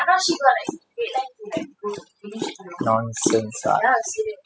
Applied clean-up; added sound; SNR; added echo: classical method spectral subtraction.